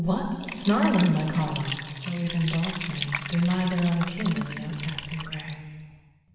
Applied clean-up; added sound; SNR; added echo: none; Liquid; 9 dB; reverberation time 1.7 s.